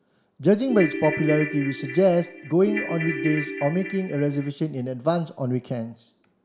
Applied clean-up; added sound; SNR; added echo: none; Ringtone / Keyboard (musical); 7 dB; none.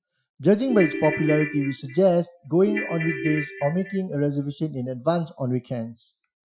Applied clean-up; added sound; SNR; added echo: classical method Wiener filter.